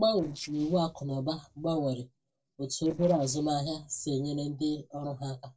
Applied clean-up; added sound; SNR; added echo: neural separator model SepFormer DNS4.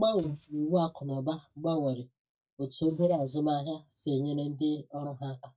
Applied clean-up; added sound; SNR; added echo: neural mask model DeepFilterNet 3.